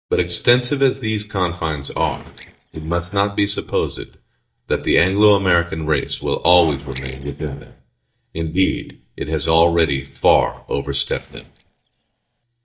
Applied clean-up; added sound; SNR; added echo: neural mask model DeepFilterNet 3.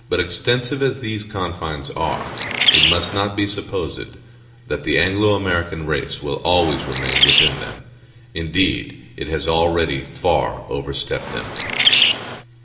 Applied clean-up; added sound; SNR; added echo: none; Bird; -3 dB; reverberation time 1.2 s.